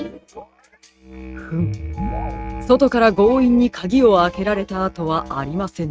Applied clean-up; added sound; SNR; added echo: neural mask model RNNoise.